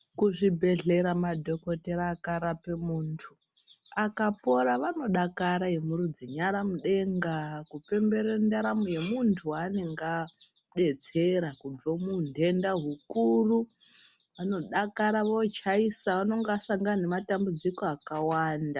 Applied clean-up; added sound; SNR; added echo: none; none; none; none.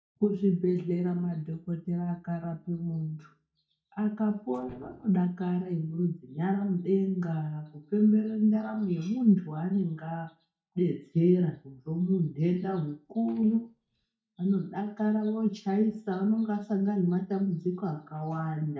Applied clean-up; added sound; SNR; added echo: neural mask model DeepFilterNet 3.